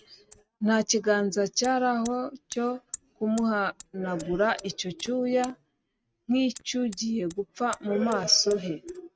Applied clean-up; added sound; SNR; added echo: neural mask model RNNoise.